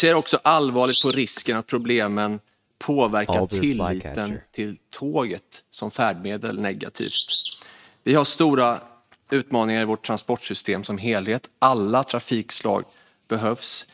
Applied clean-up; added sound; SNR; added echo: neural mask model RNNoise.